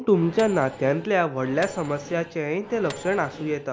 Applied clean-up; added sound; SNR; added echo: none; Microwave oven; 16 dB; none.